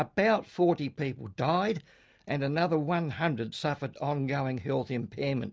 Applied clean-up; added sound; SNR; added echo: none; none; none; none.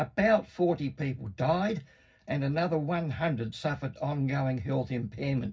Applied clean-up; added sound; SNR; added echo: none; none; none; reverberation time 0.4 s.